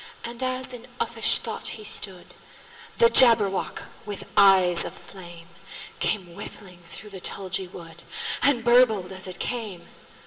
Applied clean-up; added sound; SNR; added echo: none; none; none; reverberation time 2.4 s.